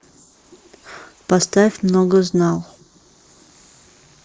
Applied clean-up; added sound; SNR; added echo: neural mask model Resemble Enhance denoiser.